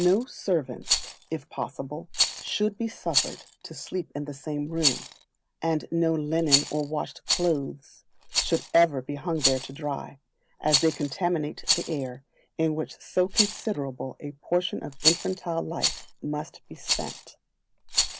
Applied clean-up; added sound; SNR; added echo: none; Rattle; 3 dB; none.